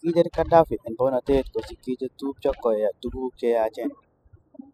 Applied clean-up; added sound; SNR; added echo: classical method spectral subtraction.